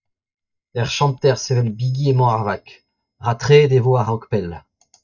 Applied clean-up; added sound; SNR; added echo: neural mask model DeepFilterNet 3.